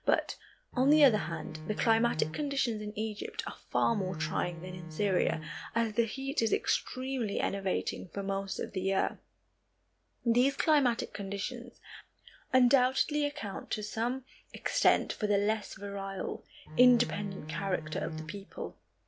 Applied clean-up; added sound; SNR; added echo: none; Bowed string instrument; 10 dB; none.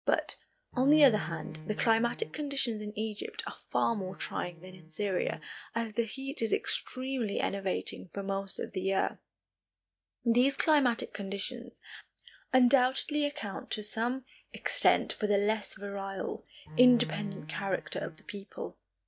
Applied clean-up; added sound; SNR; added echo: neural mask model DeepFilterNet 3.